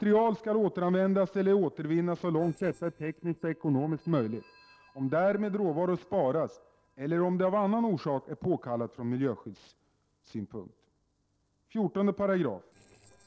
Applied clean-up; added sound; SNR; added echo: neural separator model SepFormer DNS4.